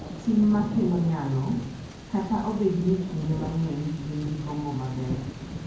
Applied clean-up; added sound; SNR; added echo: none; Thunder; 10 dB; reverberation time 0.9 s.